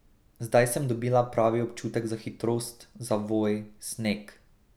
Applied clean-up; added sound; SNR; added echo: none; none; none; none.